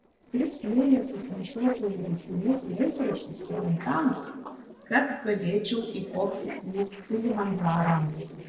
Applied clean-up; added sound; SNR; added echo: neural separator model SepFormer DNS4.